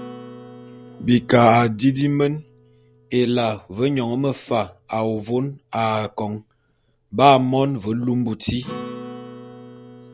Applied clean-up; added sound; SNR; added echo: none; Acoustic guitar; 20 dB; none.